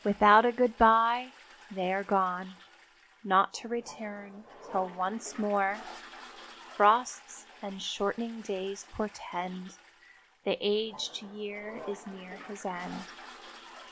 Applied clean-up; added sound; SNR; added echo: none; Toilet flush; 19 dB; none.